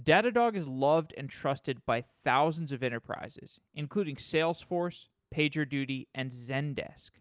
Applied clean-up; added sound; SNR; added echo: none; none; none; none.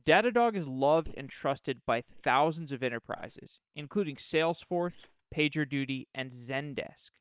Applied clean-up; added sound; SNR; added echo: neural separator model SepFormer WHAM!.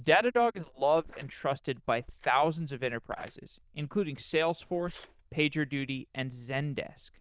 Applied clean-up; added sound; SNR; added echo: neural diffusion model UNIVERSE++.